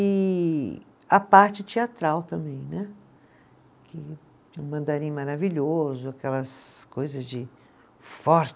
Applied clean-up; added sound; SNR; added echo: none; none; none; none.